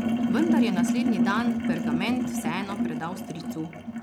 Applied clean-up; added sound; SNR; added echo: none; Sink (filling or washing); -4 dB; none.